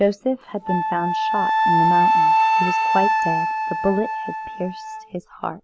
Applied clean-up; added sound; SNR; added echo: none; Wind instrument, woodwind instrument; -5 dB; none.